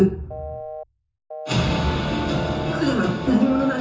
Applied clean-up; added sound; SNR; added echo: none; Telephone; 13 dB; reverberation time 0.6 s.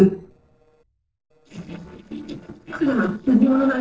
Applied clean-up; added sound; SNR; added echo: neural separator model SepFormer DNS4.